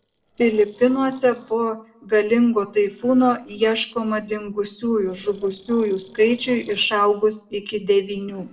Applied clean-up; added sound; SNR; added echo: neural separator model SepFormer DNS4.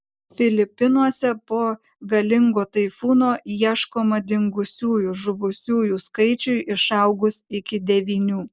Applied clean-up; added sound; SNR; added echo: none; none; none; none.